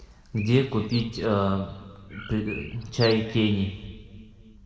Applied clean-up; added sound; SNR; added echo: none; Bird; 16 dB; reverberation time 1.4 s.